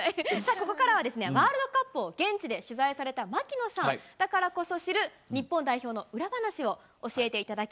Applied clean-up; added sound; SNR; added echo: none; none; none; none.